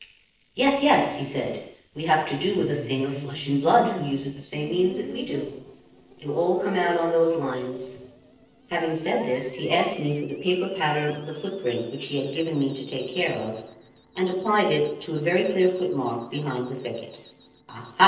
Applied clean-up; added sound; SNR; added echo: neural separator model SepFormer DNS4.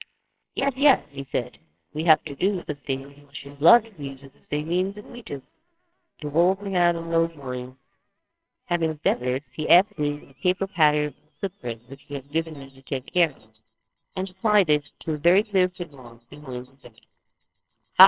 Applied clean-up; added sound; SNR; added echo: neural separator model SepFormer WHAMR!.